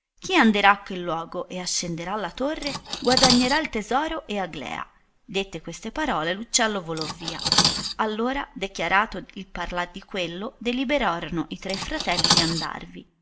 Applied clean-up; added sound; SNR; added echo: none; Cutlery, silverware; 3 dB; reverberation time 0.4 s.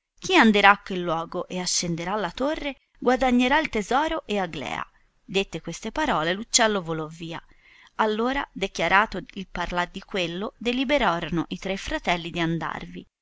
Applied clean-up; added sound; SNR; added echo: none; none; none; none.